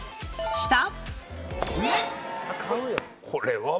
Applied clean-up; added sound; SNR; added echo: none; none; none; none.